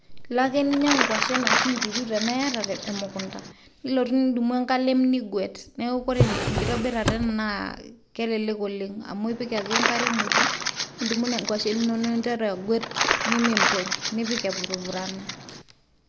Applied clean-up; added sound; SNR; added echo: none; Drawer open or close + Crumpling, crinkling; 1 dB; none.